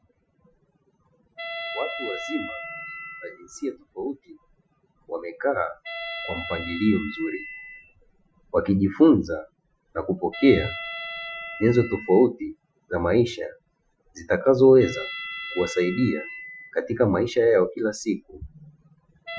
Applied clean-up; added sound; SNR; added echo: classical method Wiener filter.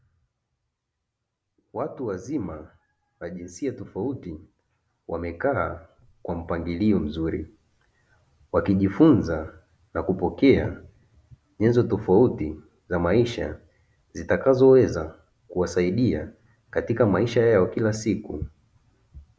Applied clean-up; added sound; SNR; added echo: none; none; none; none.